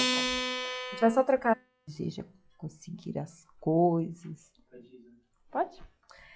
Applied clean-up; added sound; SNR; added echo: classical method log-MMSE.